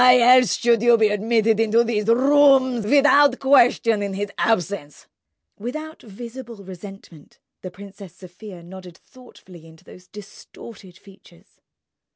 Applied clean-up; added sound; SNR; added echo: none; none; none; none.